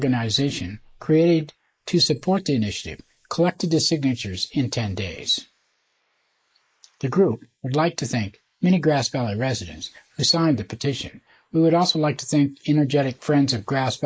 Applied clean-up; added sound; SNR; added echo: neural mask model Resemble Enhance denoiser.